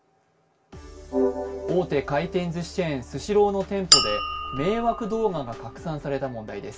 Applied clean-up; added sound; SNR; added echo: none; Chink, clink; -1 dB; reverberation time 0.2 s.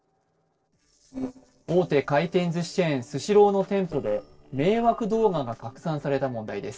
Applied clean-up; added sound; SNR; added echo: neural separator model SepFormer DNS4.